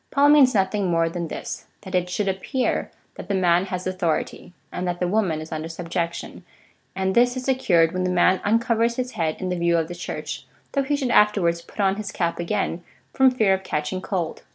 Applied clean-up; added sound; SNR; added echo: none; none; none; none.